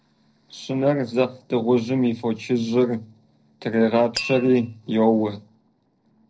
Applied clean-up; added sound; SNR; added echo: neural separator model SepFormer DNS4.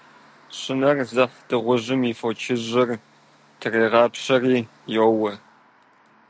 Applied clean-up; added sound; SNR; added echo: none; none; none; none.